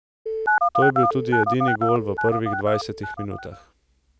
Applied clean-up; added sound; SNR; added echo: none; Telephone; -2 dB; none.